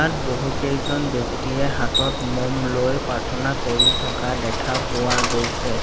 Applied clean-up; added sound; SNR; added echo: none; Bicycle; -2 dB; none.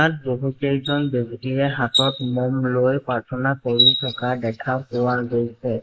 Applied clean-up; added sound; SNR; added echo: neural mask model Resemble Enhance denoiser.